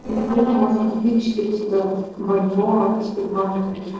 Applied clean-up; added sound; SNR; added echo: neural separator model SepFormer DNS4.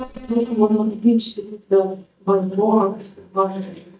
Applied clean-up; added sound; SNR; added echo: neural mask model DeepFilterNet 3.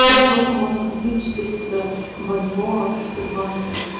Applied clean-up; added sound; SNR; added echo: none; Subway, metro, underground; -1 dB; reverberation time 1.3 s.